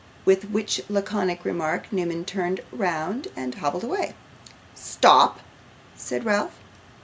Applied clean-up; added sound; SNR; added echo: none; none; none; none.